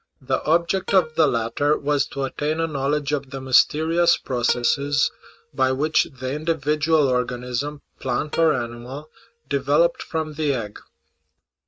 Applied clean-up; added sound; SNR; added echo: neural mask model RNNoise.